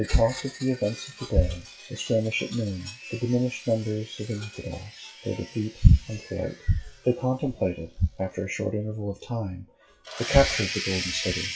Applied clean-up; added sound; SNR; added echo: classical method WPE with log-MMSE.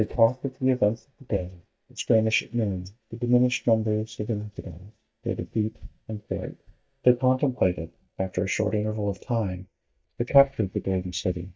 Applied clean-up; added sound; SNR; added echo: neural mask model DeepFilterNet 3.